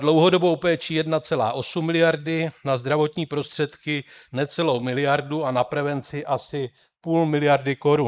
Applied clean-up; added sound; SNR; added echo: neural mask model Resemble Enhance denoiser.